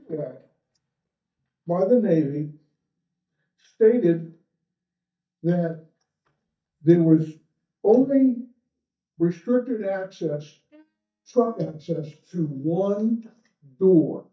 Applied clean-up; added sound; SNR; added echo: neural mask model DeepFilterNet 3.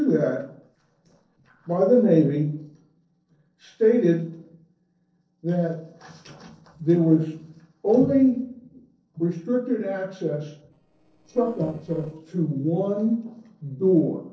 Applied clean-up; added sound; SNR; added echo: neural separator model SepFormer DNS4.